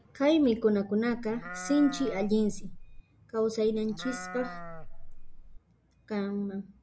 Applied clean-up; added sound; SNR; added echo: none; Livestock, farm animals, working animals; 9 dB; none.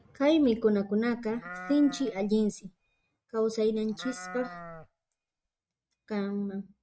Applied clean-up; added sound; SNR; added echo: neural mask model RNNoise.